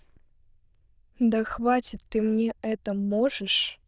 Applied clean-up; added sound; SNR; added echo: neural diffusion model UNIVERSE++.